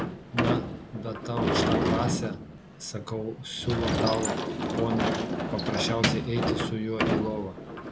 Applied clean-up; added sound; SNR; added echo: none; Sliding door / Slam; -3 dB; none.